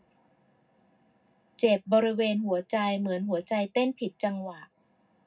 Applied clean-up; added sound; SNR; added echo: none; none; none; reverberation time 0.3 s.